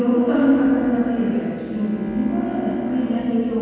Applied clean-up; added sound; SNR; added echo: none; Bowed string instrument; 14 dB; reverberation time 2.1 s.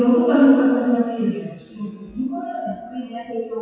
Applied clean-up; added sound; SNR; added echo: classical method WPE with log-MMSE.